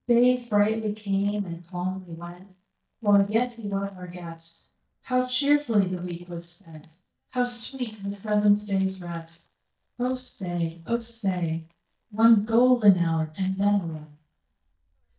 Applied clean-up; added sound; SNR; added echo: neural mask model DeepFilterNet 3.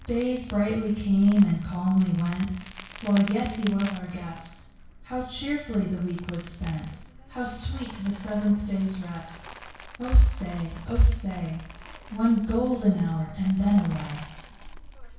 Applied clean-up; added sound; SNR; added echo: none; Crumpling, crinkling; 17 dB; reverberation time 0.6 s.